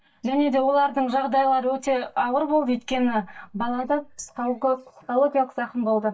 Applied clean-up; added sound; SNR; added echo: neural mask model DeepFilterNet 3.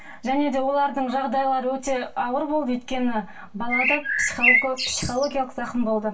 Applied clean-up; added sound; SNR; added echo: none; Bird; -2 dB; reverberation time 0.2 s.